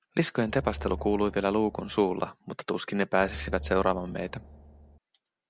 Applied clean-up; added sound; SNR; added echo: none; Drum; 13 dB; none.